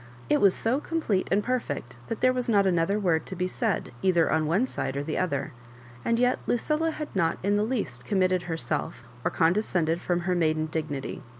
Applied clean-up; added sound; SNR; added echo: none; none; none; none.